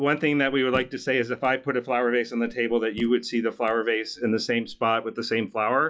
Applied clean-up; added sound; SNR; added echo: classical method log-MMSE.